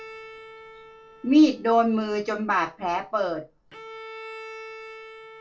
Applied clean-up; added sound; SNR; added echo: none; Bowed string instrument; 18 dB; reverberation time 0.2 s.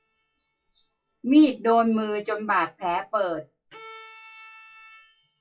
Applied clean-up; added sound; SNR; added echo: classical method WPE with log-MMSE.